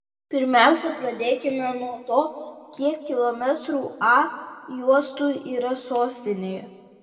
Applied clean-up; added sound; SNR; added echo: none; none; none; reverberation time 1.5 s.